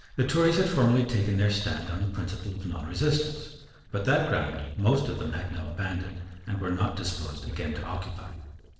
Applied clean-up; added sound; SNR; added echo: neural separator model SepFormer DNS4.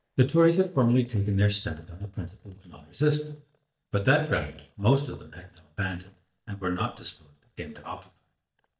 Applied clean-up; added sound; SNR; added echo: neural mask model DeepFilterNet 3.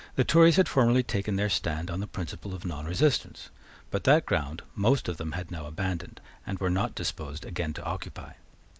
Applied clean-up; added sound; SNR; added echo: none; none; none; none.